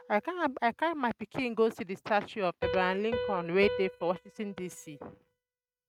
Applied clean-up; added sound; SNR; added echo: neural mask model RNNoise.